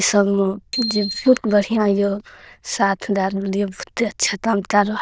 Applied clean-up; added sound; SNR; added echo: neural diffusion model UNIVERSE++.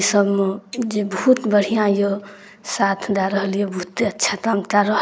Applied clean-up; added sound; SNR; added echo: neural mask model Resemble Enhance denoiser.